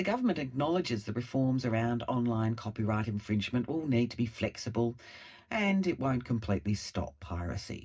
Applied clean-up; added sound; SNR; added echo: none; none; none; reverberation time 0.4 s.